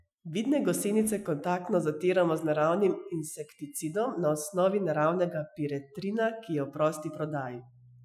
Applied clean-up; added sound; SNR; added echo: classical method Wiener filter.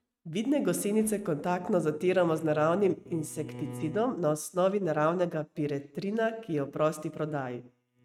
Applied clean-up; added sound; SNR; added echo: neural mask model RNNoise.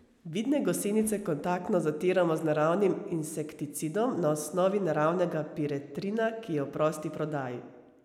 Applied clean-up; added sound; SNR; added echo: none; none; none; none.